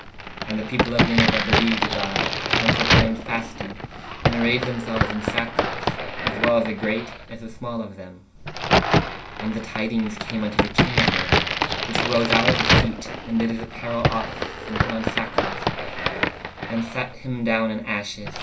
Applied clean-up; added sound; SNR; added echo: none; Crack; -3 dB; reverberation time 0.2 s.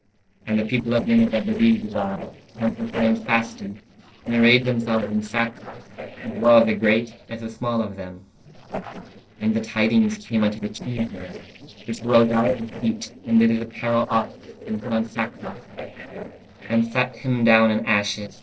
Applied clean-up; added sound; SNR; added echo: neural separator model SepFormer DNS4.